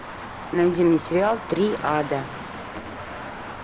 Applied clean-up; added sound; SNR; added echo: none; Traffic noise, roadway noise; 11 dB; none.